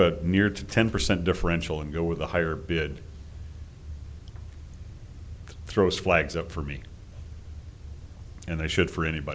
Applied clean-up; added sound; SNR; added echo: none; none; none; none.